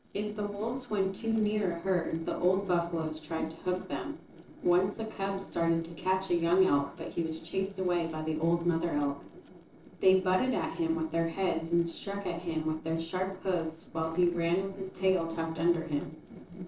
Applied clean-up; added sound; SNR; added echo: neural separator model SepFormer DNS4.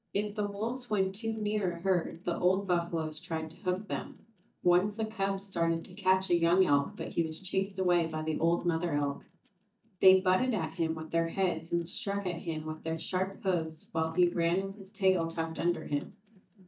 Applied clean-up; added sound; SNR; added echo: neural mask model DeepFilterNet 3.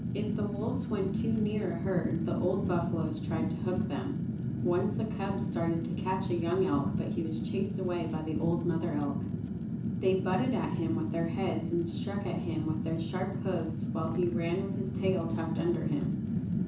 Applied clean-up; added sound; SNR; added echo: none; Fire; 0 dB; reverberation time 0.9 s.